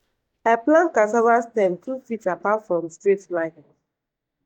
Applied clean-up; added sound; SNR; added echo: neural mask model DeepFilterNet 3.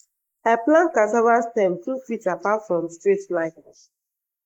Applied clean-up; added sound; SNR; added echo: neural mask model Resemble Enhance denoiser.